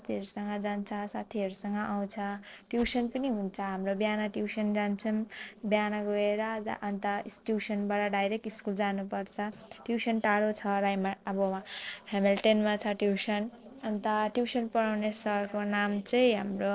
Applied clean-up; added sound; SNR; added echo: neural separator model SepFormer DNS4.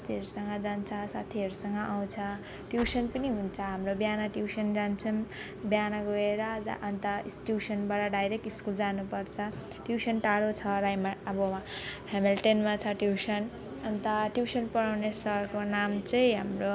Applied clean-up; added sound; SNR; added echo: none; Explosion; 16 dB; none.